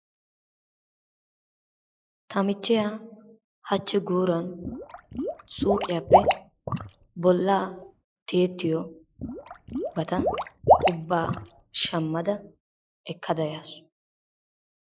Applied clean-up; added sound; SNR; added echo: neural mask model Resemble Enhance denoiser.